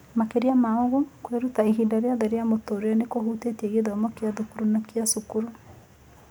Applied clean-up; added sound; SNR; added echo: none; none; none; none.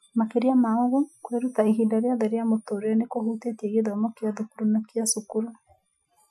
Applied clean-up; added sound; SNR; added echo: classical method Wiener filter.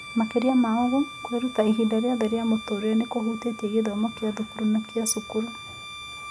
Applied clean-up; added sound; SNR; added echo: none; Bowed string instrument; 15 dB; none.